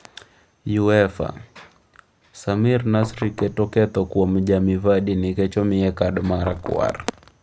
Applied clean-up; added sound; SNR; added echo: none; Knock; 14 dB; none.